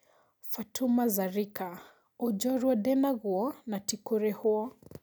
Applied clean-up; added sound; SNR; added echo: none; none; none; none.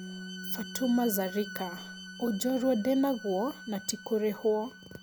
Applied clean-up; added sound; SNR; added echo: none; Bowed string instrument + Bass guitar; 13 dB; none.